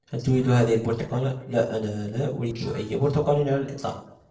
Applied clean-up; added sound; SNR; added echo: neural separator model SepFormer DNS4.